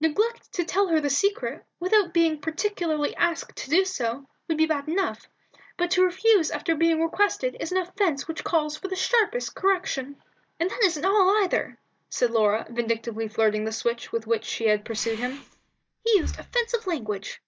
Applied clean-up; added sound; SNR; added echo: neural mask model DeepFilterNet 3.